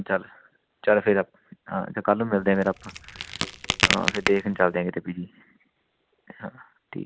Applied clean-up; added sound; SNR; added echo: none; Crack; 2 dB; none.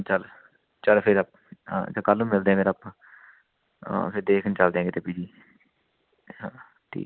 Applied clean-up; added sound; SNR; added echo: none; none; none; none.